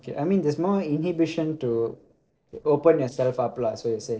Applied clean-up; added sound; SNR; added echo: neural separator model SepFormer DNS4.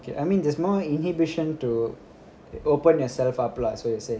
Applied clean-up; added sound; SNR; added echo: none; none; none; none.